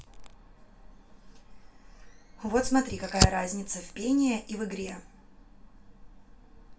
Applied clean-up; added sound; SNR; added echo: none; Fire; 4 dB; reverberation time 0.2 s.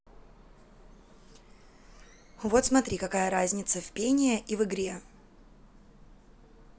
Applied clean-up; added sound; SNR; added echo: none; none; none; none.